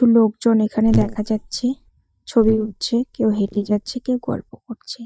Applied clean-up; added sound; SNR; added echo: neural mask model DeepFilterNet 3.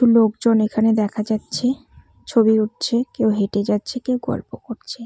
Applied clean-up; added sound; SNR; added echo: none; none; none; none.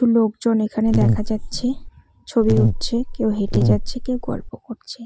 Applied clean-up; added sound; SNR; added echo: none; Buzz; -1 dB; none.